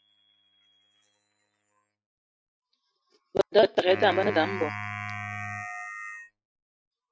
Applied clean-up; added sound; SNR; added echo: classical method Wiener filter.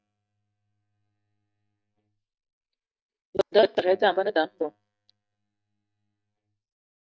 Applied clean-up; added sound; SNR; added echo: neural mask model DeepFilterNet 3.